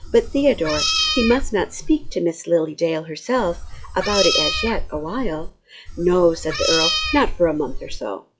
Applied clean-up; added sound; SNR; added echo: classical method log-MMSE.